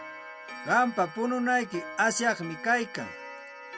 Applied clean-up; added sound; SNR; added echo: none; Clock; 13 dB; none.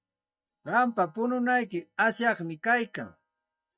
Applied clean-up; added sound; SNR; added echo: neural mask model DeepFilterNet 3.